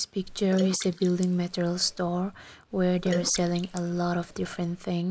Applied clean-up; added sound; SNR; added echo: neural mask model Resemble Enhance denoiser.